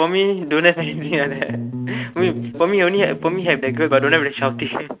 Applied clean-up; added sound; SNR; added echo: neural mask model RNNoise.